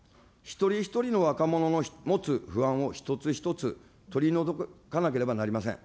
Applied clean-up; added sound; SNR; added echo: none; none; none; none.